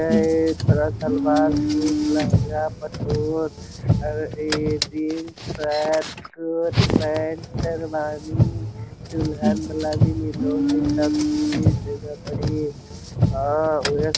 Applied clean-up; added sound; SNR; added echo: none; Car; -2 dB; none.